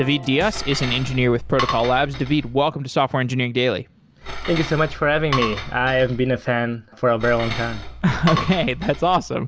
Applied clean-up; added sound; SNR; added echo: none; Cutlery, silverware / Dishes, pots, and pans; 8 dB; none.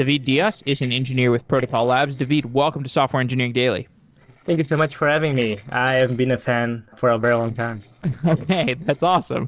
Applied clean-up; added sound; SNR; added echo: neural separator model SepFormer DNS4.